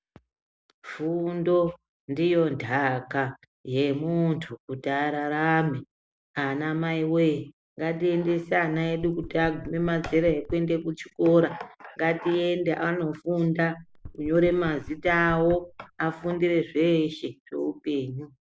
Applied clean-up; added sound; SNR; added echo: none; Knock; 17 dB; none.